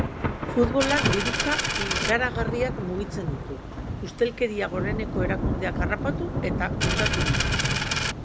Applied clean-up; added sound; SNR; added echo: none; Thunder / Rain + Coin (dropping); -2 dB; none.